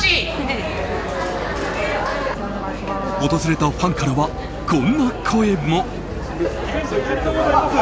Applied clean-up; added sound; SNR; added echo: none; Boat, Water vehicle; 12 dB; none.